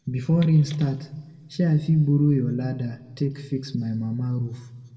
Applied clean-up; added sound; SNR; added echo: none; none; none; reverberation time 1.0 s.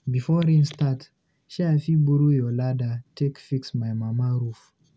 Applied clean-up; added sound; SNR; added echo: none; none; none; none.